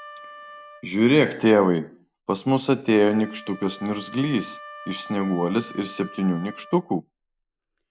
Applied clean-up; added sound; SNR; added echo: none; Wind instrument, woodwind instrument; 19 dB; none.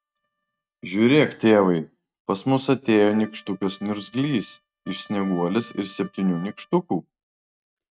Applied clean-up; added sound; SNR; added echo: neural mask model RNNoise.